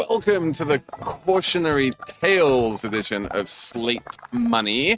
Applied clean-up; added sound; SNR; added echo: neural mask model RNNoise.